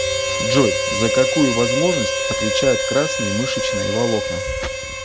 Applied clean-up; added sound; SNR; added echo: none; Harmonica; -1 dB; none.